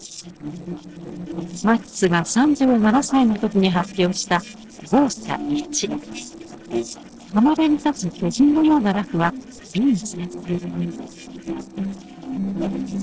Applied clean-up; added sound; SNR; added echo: neural separator model SepFormer DNS4.